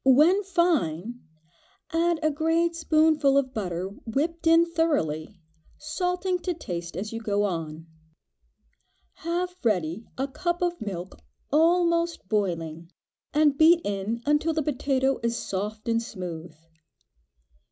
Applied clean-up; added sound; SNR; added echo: none; none; none; none.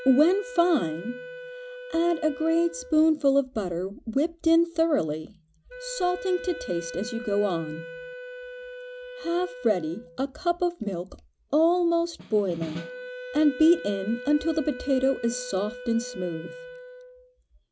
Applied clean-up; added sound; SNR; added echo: none; Wind instrument, woodwind instrument + Snare drum; 14 dB; none.